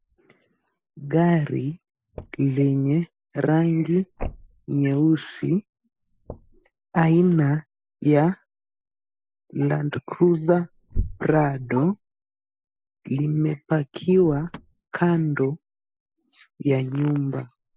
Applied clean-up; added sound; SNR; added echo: neural mask model Resemble Enhance denoiser.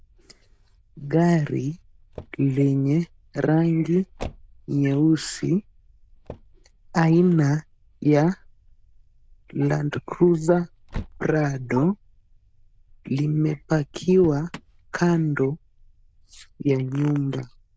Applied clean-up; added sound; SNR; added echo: neural diffusion model UNIVERSE++.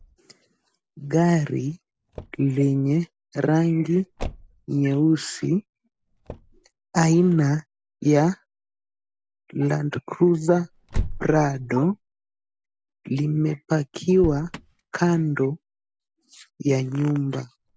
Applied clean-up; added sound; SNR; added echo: none; Motor vehicle (road); 15 dB; none.